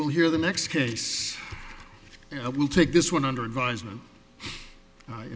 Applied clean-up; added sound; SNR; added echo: none; none; none; none.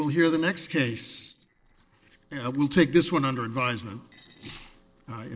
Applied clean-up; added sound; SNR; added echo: neural separator model SepFormer DNS4.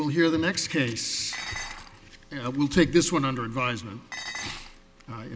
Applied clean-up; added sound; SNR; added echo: none; Dishes, pots, and pans; 12 dB; none.